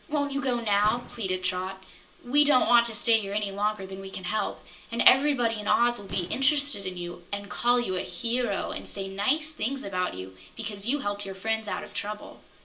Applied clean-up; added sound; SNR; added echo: none; Boom; 20 dB; reverberation time 0.2 s.